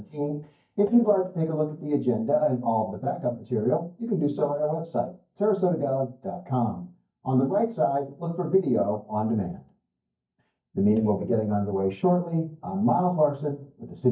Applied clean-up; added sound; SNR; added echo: neural mask model DeepFilterNet 3.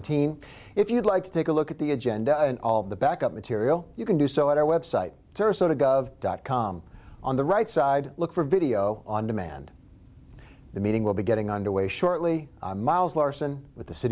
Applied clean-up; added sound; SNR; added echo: none; none; none; none.